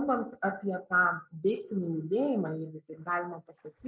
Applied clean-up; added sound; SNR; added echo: neural mask model Resemble Enhance denoiser.